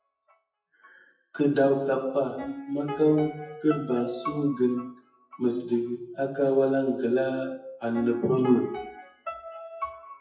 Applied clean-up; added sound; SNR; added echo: classical method WPE with log-MMSE.